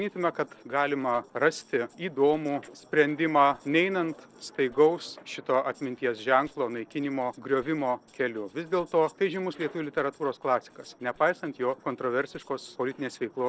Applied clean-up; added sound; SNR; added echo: neural separator model SepFormer DNS4.